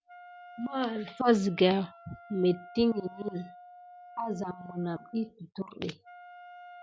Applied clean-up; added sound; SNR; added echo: none; Wind instrument, woodwind instrument; 19 dB; none.